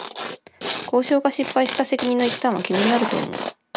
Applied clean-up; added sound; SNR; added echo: none; Tearing; 1 dB; none.